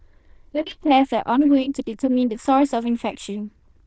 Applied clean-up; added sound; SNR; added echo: neural diffusion model UNIVERSE++.